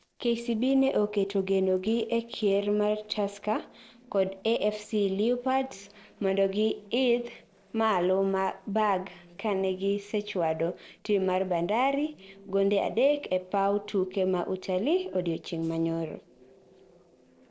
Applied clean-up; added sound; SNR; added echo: neural separator model SepFormer DNS4.